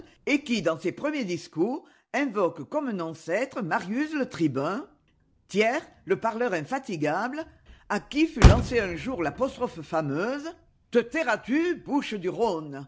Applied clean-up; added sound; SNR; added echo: none; Motor vehicle (road); 3 dB; none.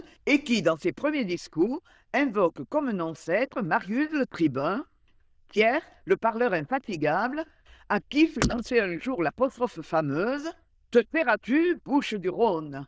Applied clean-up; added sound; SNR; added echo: neural diffusion model UNIVERSE++.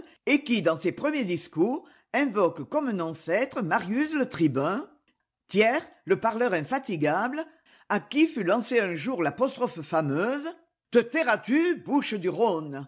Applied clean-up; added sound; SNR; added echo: none; none; none; none.